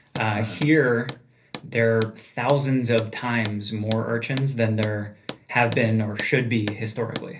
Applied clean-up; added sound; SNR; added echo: none; Hammer; 16 dB; reverberation time 0.3 s.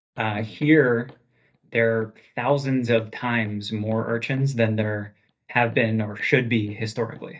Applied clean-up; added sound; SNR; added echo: neural mask model DeepFilterNet 3.